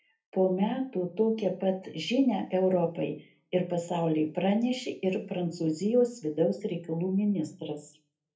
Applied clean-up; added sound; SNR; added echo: none; none; none; reverberation time 0.3 s.